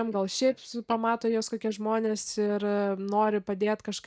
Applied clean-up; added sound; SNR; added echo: neural mask model DeepFilterNet 3.